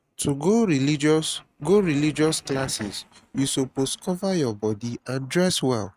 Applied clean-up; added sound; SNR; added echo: neural mask model RNNoise.